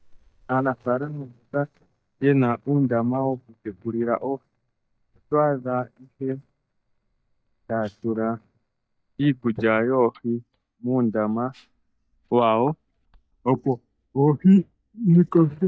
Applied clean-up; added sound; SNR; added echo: neural mask model DeepFilterNet 3.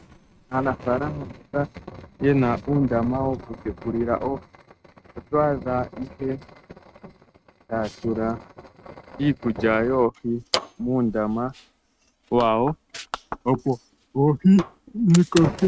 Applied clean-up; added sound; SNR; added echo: neural mask model RNNoise.